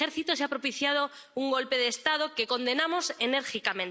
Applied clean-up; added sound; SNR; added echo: none; none; none; none.